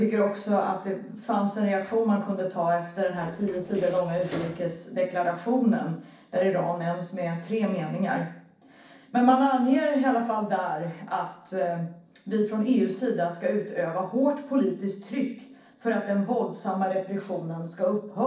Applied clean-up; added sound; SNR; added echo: neural separator model SepFormer DNS4.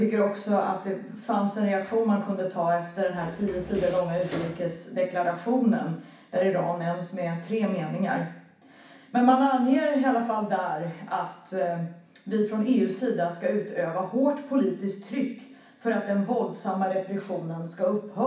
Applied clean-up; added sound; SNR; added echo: none; Door; 13 dB; reverberation time 0.6 s.